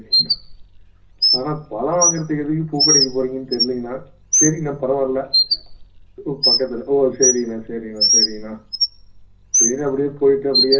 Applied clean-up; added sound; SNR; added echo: none; Bird; -1 dB; reverberation time 0.4 s.